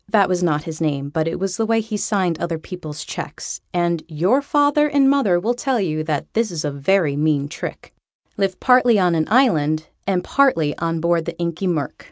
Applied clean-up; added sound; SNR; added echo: none; none; none; none.